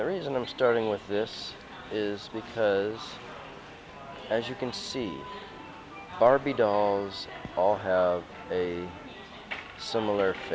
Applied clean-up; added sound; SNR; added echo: none; none; none; none.